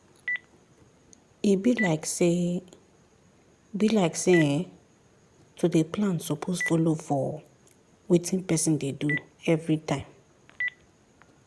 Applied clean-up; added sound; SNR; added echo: none; Telephone; 13 dB; none.